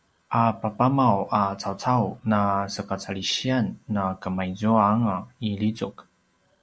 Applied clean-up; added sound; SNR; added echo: none; none; none; none.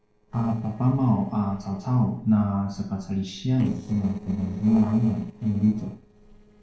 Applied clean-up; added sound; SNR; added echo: neural separator model SepFormer DNS4.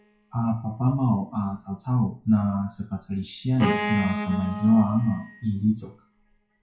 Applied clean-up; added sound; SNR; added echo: classical method WPE with log-MMSE.